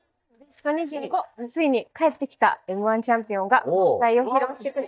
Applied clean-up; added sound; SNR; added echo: neural mask model DeepFilterNet 3.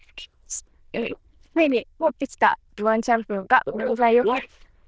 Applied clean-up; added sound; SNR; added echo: neural diffusion model UNIVERSE++.